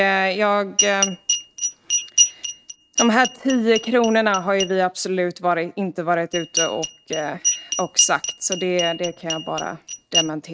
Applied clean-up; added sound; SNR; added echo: neural mask model RNNoise.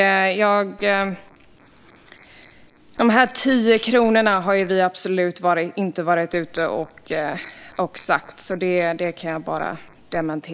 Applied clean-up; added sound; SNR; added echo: neural mask model Resemble Enhance denoiser.